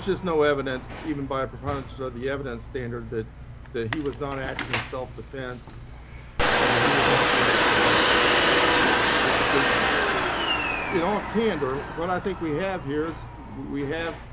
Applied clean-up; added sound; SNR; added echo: none; Domestic sounds, home sounds; -4 dB; none.